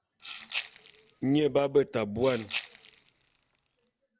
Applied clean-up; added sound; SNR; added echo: none; Rattle (instrument); 13 dB; none.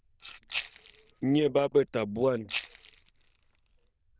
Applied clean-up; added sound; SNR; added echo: neural diffusion model UNIVERSE++.